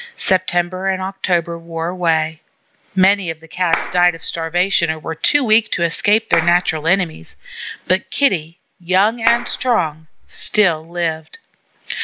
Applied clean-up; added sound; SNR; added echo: none; Clapping; 7 dB; none.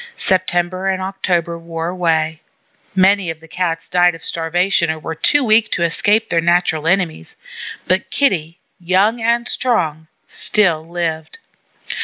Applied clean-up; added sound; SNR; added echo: none; none; none; none.